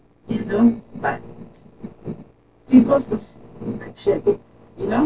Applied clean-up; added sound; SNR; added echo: neural separator model SepFormer DNS4.